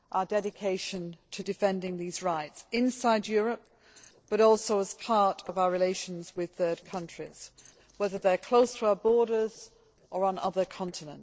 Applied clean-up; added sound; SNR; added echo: neural separator model SepFormer DNS4.